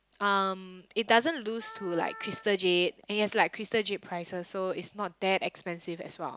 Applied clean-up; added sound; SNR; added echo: none; Wind instrument, woodwind instrument; 17 dB; none.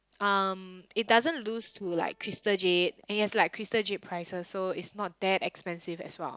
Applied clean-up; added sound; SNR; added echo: neural separator model SepFormer DNS4.